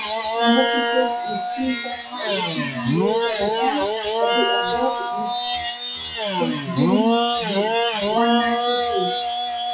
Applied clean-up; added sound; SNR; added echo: classical method WPE with log-MMSE.